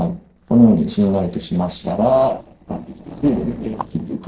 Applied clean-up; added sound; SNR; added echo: neural separator model SepFormer DNS4.